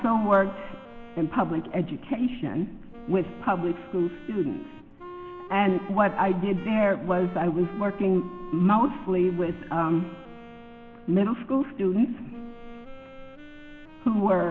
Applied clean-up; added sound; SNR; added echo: none; Wind instrument, woodwind instrument + Buzz; 17 dB; none.